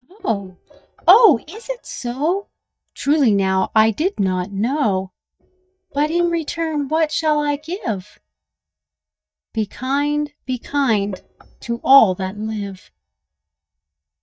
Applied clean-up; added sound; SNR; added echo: neural mask model DeepFilterNet 3.